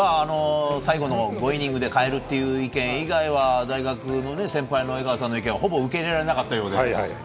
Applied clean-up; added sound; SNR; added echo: none; none; none; none.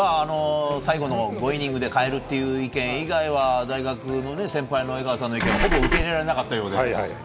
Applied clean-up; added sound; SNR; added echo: none; Engine / Car; -3 dB; none.